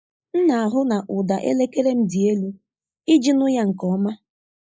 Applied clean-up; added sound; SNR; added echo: neural mask model Resemble Enhance denoiser.